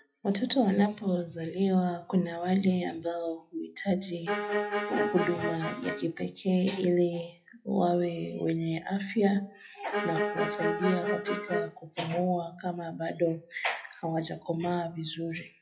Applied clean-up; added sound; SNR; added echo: classical method WPE with log-MMSE.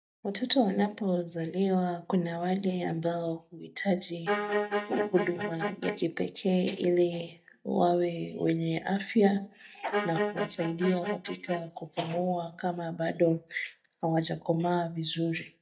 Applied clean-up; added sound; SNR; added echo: neural mask model DeepFilterNet 3.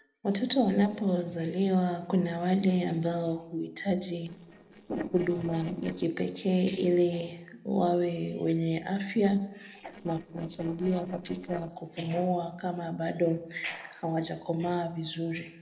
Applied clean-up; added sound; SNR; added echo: neural separator model SepFormer DNS4.